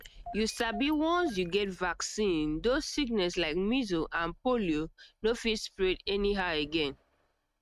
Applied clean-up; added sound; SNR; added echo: neural mask model RNNoise.